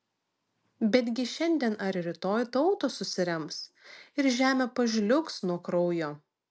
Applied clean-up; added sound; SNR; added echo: none; none; none; none.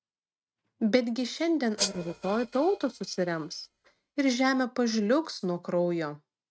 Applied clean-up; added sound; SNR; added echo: neural mask model RNNoise.